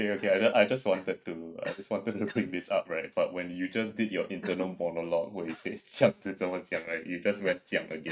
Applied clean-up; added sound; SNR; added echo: neural mask model RNNoise.